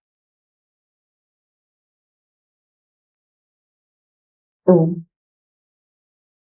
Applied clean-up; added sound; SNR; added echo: neural mask model Resemble Enhance denoiser.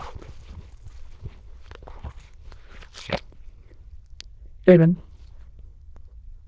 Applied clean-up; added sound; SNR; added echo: neural diffusion model UNIVERSE++.